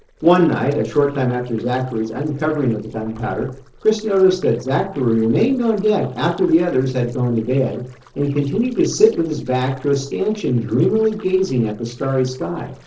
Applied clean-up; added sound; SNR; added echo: neural separator model SepFormer DNS4.